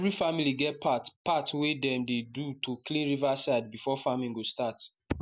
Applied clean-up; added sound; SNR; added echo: none; none; none; none.